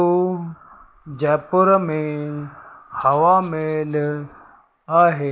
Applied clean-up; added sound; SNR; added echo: neural mask model Resemble Enhance denoiser.